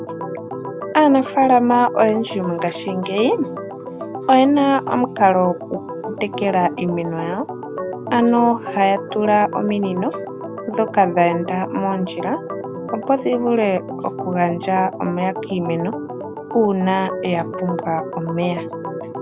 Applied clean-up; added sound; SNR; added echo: none; Organ; 9 dB; none.